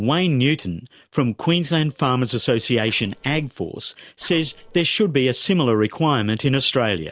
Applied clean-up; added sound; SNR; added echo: neural separator model SepFormer DNS4.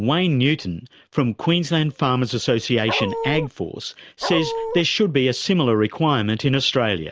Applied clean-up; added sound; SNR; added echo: none; Dog; 5 dB; none.